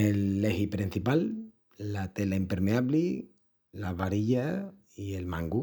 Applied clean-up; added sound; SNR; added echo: none; none; none; none.